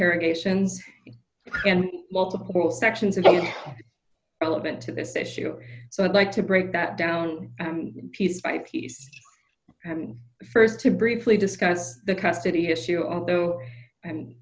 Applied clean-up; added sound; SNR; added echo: none; none; none; none.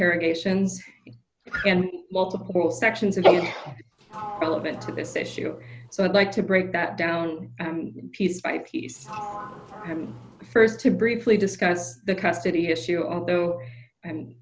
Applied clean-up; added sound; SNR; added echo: none; Sliding door; 15 dB; none.